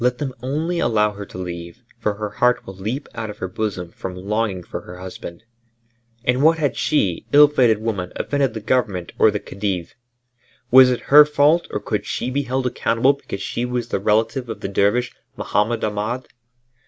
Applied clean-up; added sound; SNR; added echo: none; none; none; none.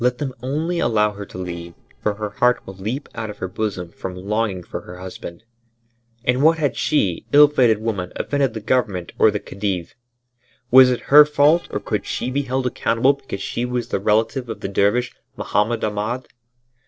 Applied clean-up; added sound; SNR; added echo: neural separator model SepFormer DNS4.